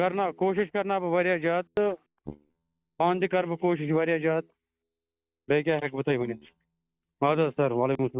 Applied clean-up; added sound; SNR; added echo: neural mask model DeepFilterNet 3.